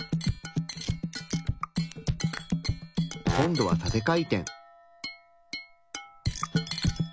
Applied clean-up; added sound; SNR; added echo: none; Brass instrument; 7 dB; none.